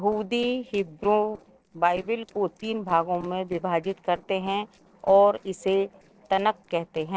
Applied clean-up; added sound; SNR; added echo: neural separator model SepFormer DNS4.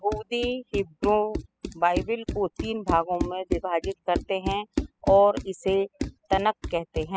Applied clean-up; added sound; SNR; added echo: classical method spectral subtraction.